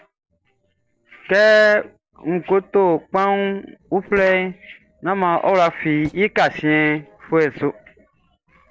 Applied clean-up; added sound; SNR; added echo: neural separator model SepFormer DNS4.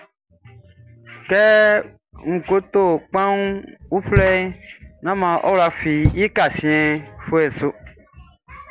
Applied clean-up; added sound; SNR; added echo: none; Knock; 5 dB; none.